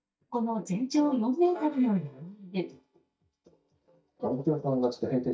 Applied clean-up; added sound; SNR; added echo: neural mask model DeepFilterNet 3.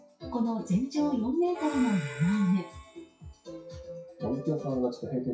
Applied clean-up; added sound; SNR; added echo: classical method WPE with log-MMSE.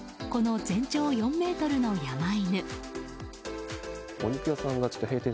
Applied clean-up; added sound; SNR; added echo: none; none; none; none.